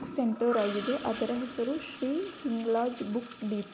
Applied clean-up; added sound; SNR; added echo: none; Toilet flush / Gurgling; 11 dB; none.